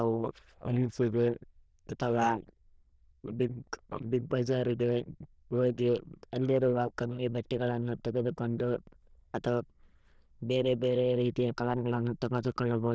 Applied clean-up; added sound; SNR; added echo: neural diffusion model UNIVERSE++.